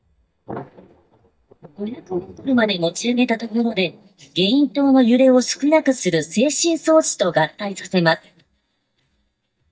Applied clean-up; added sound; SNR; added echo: neural mask model DeepFilterNet 3.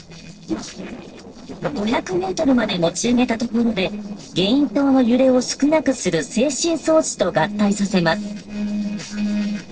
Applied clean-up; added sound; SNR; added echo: neural separator model SepFormer DNS4.